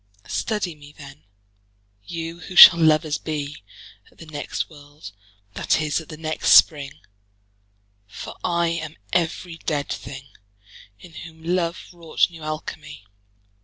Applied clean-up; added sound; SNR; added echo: none; none; none; none.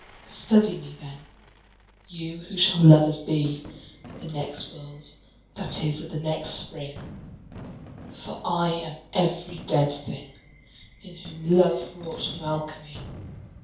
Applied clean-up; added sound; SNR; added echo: none; Fireworks; 18 dB; reverberation time 0.6 s.